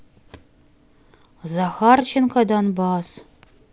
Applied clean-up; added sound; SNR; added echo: none; none; none; none.